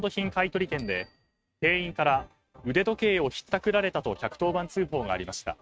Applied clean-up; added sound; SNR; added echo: neural mask model RNNoise.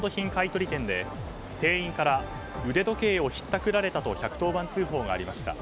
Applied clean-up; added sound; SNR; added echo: none; none; none; none.